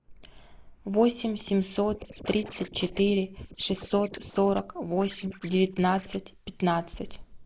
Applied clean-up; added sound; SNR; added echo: neural mask model Resemble Enhance denoiser.